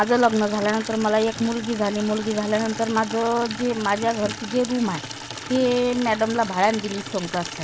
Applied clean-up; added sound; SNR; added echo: none; Water tap, faucet / Liquid; 11 dB; none.